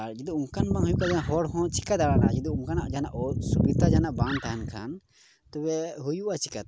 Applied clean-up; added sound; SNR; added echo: none; Animal; 15 dB; none.